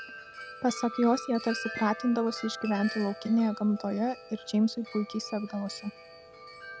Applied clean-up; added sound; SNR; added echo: none; Wind chime; 13 dB; none.